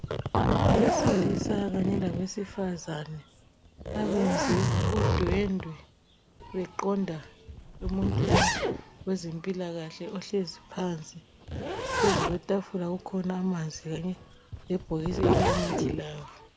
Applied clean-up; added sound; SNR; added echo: none; Zipper (clothing); -2 dB; none.